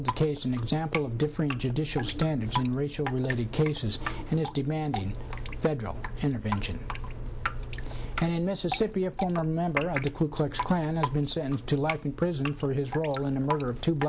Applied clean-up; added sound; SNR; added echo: none; Drip; 10 dB; none.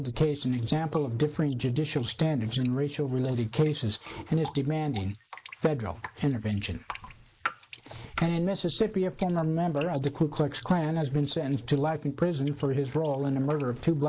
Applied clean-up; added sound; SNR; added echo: neural mask model Resemble Enhance denoiser.